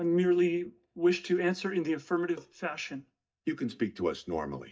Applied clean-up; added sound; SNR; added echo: neural mask model DeepFilterNet 3.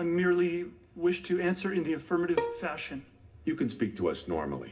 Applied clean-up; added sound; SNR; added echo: none; Bowed string instrument; 7 dB; reverberation time 0.4 s.